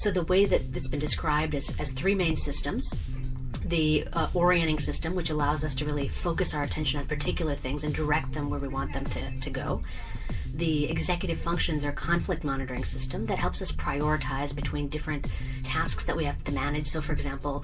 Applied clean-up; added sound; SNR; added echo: none; Bass guitar; 8 dB; reverberation time 0.2 s.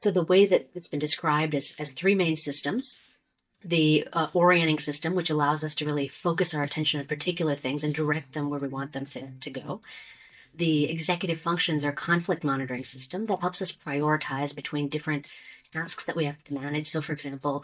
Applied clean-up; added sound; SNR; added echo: neural mask model DeepFilterNet 3.